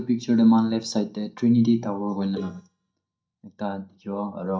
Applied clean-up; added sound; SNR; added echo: neural mask model DeepFilterNet 3.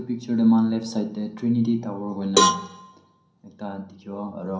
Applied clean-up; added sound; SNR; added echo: none; Cowbell; 1 dB; reverberation time 0.6 s.